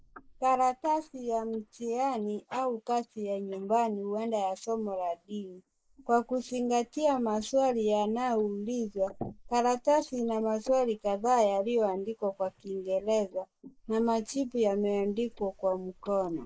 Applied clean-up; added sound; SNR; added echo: neural mask model Resemble Enhance denoiser.